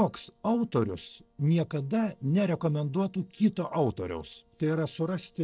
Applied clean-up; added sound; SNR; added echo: neural separator model SepFormer DNS4.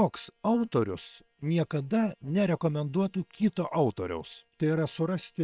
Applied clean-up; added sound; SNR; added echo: neural separator model SepFormer WHAM!.